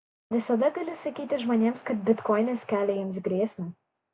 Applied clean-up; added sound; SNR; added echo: none; none; none; none.